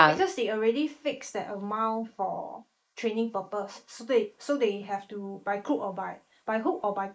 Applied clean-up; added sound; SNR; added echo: neural mask model Resemble Enhance denoiser.